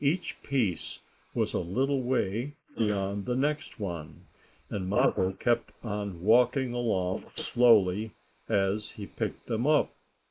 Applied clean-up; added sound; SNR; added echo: neural mask model Resemble Enhance denoiser.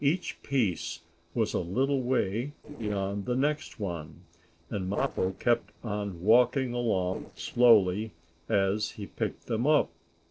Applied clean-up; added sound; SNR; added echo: neural separator model SepFormer DNS4.